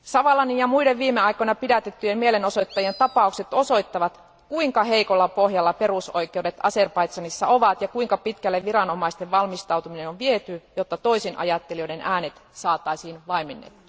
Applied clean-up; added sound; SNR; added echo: none; Animal; 19 dB; none.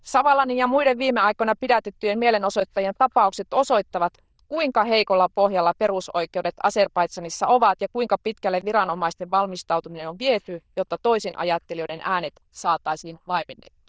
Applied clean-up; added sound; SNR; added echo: neural diffusion model UNIVERSE++.